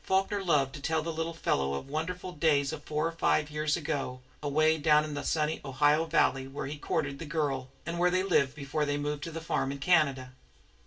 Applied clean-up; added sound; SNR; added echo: none; none; none; reverberation time 0.2 s.